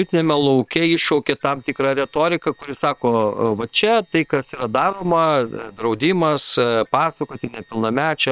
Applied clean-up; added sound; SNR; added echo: neural separator model SepFormer WHAM!.